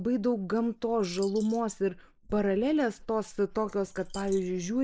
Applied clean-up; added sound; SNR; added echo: neural mask model Resemble Enhance denoiser.